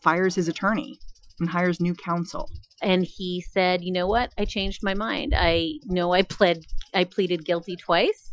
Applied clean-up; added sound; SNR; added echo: classical method Wiener filter.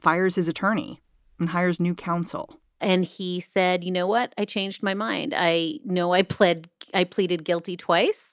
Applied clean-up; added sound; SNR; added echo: none; none; none; none.